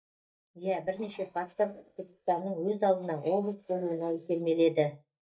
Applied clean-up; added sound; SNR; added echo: neural mask model DeepFilterNet 3.